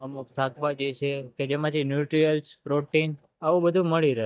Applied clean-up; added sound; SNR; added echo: neural mask model DeepFilterNet 3.